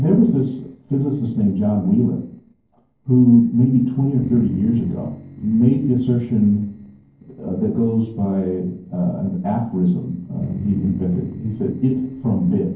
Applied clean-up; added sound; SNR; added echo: neural separator model SepFormer DNS4.